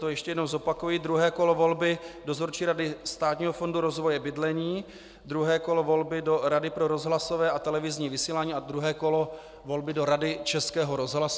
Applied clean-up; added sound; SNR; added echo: none; none; none; none.